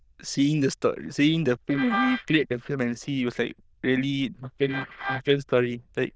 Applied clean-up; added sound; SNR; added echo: neural diffusion model UNIVERSE++.